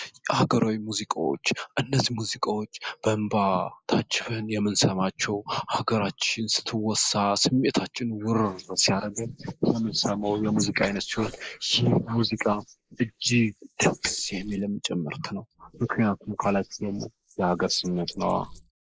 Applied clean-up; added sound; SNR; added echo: neural mask model Resemble Enhance denoiser.